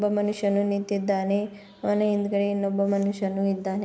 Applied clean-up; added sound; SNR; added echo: none; none; none; none.